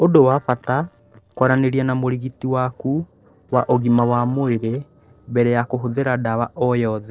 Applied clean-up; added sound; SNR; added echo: neural separator model SepFormer DNS4.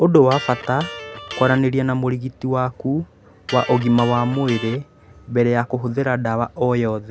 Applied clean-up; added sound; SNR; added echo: none; Electric guitar; 14 dB; none.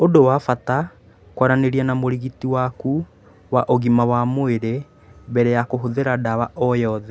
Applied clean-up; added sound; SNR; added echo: none; none; none; none.